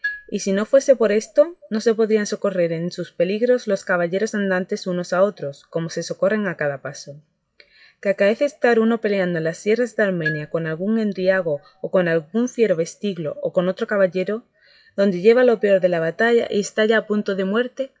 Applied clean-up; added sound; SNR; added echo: classical method WPE with log-MMSE.